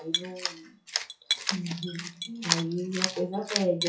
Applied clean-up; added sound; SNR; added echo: classical method WPE with log-MMSE.